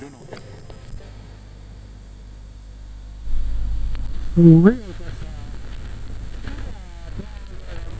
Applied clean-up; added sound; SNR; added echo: neural mask model DeepFilterNet 3.